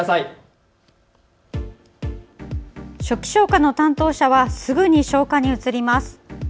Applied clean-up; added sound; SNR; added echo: none; none; none; none.